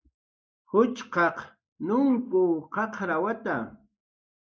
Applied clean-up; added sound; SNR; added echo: neural mask model Resemble Enhance denoiser.